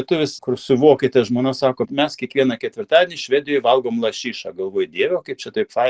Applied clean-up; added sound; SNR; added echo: none; none; none; none.